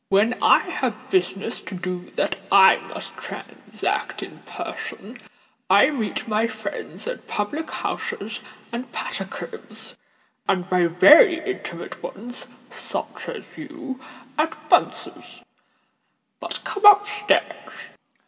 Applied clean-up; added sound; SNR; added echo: none; none; none; none.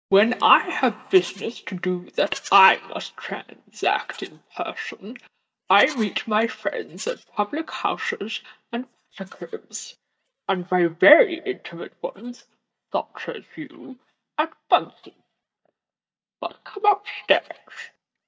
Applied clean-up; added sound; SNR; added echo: neural mask model DeepFilterNet 3.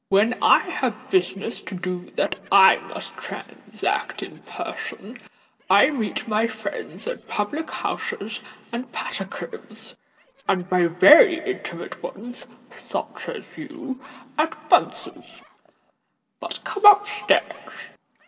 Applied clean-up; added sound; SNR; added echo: neural separator model SepFormer DNS4.